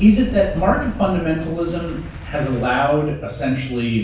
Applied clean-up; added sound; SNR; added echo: none; Boom; 12 dB; reverberation time 0.7 s.